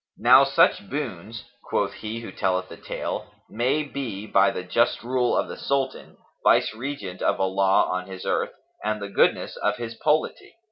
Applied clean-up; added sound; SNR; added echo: none; none; none; none.